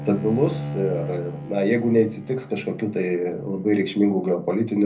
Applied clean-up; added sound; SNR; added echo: none; Bowed string instrument; 12 dB; reverberation time 0.3 s.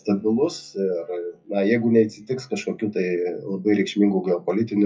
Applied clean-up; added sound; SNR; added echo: classical method WPE with log-MMSE.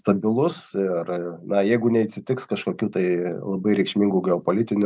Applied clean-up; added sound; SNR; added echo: none; none; none; none.